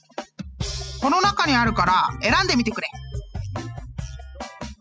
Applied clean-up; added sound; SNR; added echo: classical method spectral subtraction.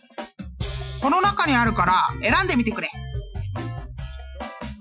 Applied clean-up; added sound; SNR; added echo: classical method Wiener filter.